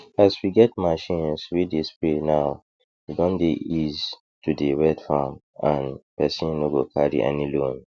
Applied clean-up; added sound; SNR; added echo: none; none; none; none.